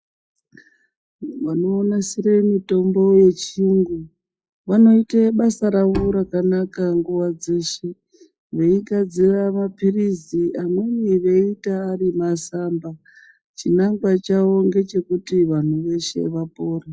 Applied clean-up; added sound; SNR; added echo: classical method log-MMSE.